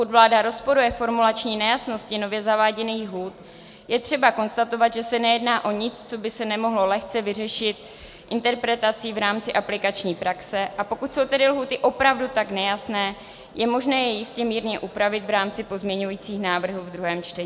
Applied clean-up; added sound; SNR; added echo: none; none; none; none.